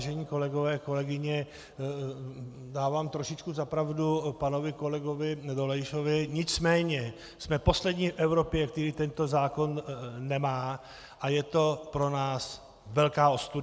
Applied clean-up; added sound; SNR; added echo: none; none; none; none.